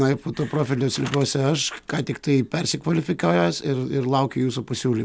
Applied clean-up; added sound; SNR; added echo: none; Bicycle; 19 dB; none.